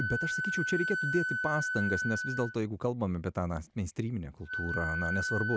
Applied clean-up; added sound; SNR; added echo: none; Wind instrument, woodwind instrument; 2 dB; none.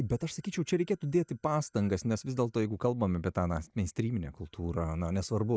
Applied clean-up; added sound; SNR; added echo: neural mask model DeepFilterNet 3.